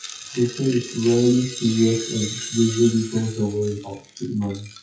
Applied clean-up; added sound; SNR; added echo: classical method WPE with log-MMSE.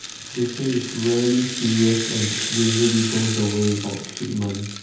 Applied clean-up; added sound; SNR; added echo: none; Rattle (instrument); 7 dB; reverberation time 0.8 s.